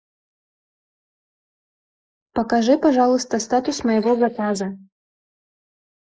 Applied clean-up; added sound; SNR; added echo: neural mask model Resemble Enhance denoiser.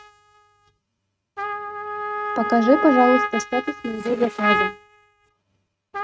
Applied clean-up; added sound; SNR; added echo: neural mask model RNNoise.